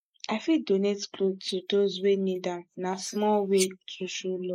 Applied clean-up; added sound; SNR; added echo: neural mask model Resemble Enhance denoiser.